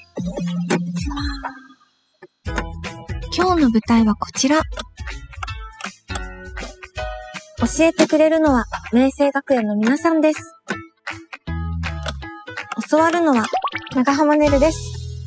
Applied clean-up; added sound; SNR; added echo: classical method spectral subtraction.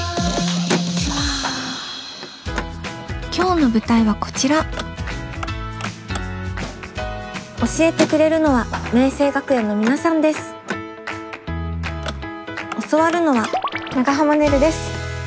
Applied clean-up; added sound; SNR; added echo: none; Car; 13 dB; none.